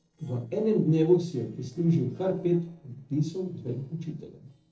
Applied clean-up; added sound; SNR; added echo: neural separator model SepFormer DNS4.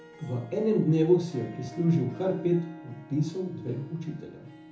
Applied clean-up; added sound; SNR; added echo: none; Harp; 18 dB; reverberation time 0.6 s.